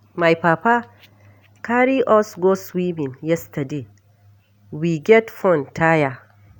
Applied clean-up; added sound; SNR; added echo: none; none; none; none.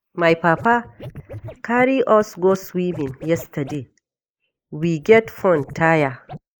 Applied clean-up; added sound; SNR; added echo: neural mask model Resemble Enhance denoiser.